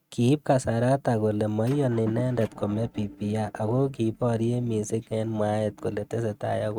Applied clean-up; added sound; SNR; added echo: neural mask model RNNoise.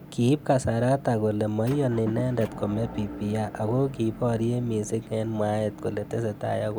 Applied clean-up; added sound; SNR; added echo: none; Motor vehicle (road) / Engine; 14 dB; none.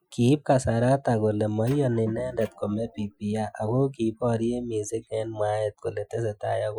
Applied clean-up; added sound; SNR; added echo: classical method Wiener filter.